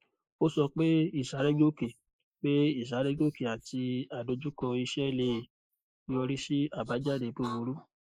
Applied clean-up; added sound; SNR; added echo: neural mask model Resemble Enhance denoiser.